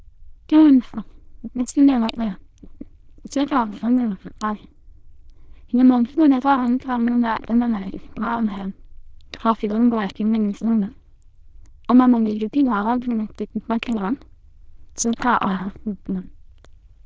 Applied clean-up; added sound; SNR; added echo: neural diffusion model UNIVERSE++.